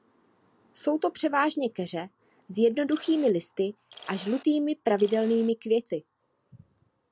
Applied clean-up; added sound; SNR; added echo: none; Mechanisms; 20 dB; none.